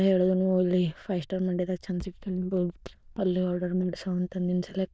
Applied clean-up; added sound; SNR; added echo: neural diffusion model UNIVERSE++.